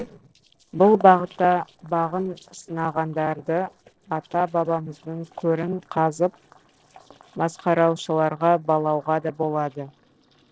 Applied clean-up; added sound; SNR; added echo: neural separator model SepFormer DNS4.